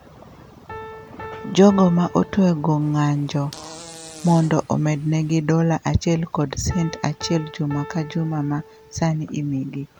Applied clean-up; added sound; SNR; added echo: none; Fart + Piano; 19 dB; none.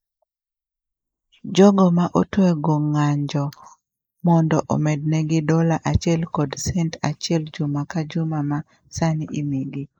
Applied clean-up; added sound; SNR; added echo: neural mask model Resemble Enhance denoiser.